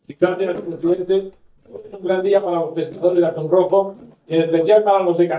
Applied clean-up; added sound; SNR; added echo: neural mask model DeepFilterNet 3.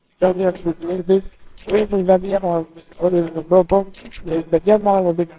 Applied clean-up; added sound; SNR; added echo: neural separator model SepFormer WHAMR!.